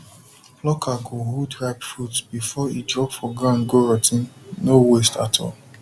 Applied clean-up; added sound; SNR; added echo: none; none; none; none.